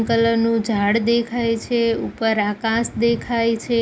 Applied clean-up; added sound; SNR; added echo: none; none; none; none.